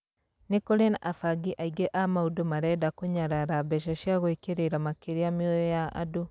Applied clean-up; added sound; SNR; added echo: none; none; none; none.